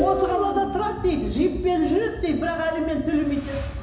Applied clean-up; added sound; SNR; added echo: none; Guitar; 11 dB; reverberation time 1.0 s.